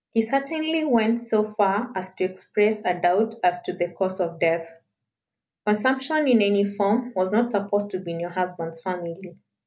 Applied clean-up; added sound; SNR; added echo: none; none; none; none.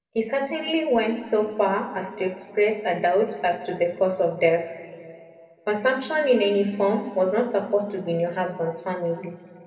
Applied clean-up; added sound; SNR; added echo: none; none; none; reverberation time 2.7 s.